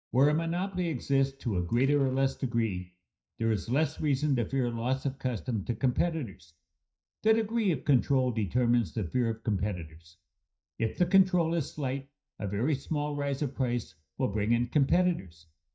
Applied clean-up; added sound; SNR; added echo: neural mask model DeepFilterNet 3.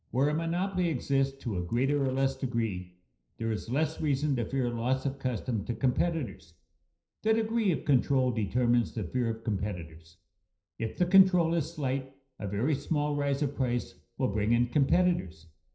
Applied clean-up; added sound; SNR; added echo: neural separator model SepFormer DNS4.